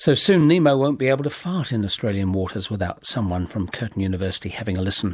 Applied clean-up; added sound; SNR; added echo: none; none; none; none.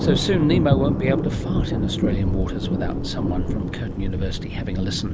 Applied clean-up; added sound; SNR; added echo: none; Thunder; -2 dB; none.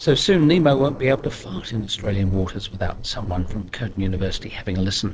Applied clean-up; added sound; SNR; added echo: neural separator model SepFormer DNS4.